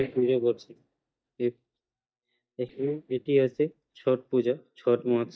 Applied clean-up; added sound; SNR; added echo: neural mask model DeepFilterNet 3.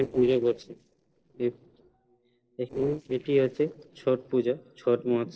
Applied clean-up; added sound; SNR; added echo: neural separator model SepFormer DNS4.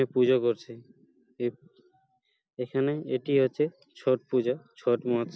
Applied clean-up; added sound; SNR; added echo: none; none; none; none.